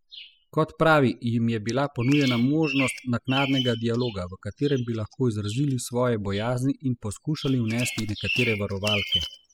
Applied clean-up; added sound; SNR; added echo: classical method spectral subtraction.